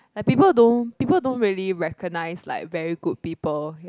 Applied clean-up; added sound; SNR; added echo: none; none; none; none.